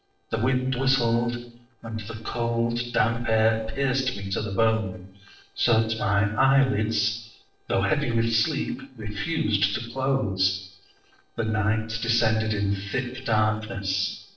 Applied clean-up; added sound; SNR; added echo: neural separator model SepFormer DNS4.